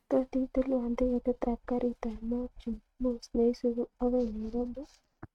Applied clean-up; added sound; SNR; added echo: neural mask model RNNoise.